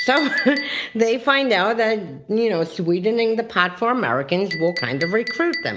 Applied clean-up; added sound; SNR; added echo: none; Chink, clink; 13 dB; none.